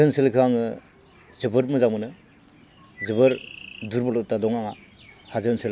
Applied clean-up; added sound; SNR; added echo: none; Bird; 17 dB; none.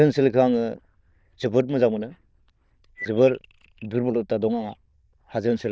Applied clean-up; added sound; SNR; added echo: neural diffusion model UNIVERSE++.